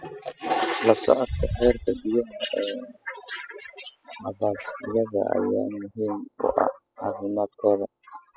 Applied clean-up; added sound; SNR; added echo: classical method spectral subtraction.